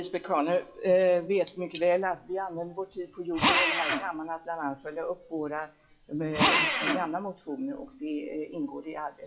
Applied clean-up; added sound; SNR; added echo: classical method WPE with log-MMSE.